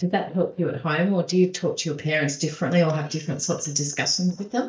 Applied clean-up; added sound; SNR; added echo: neural mask model DeepFilterNet 3.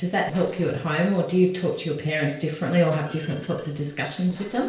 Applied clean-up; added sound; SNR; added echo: neural separator model SepFormer DNS4.